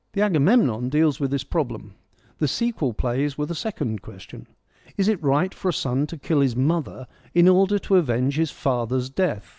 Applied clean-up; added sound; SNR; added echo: none; none; none; none.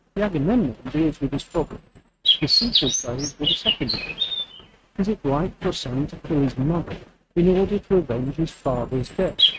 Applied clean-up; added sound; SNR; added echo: neural mask model RNNoise.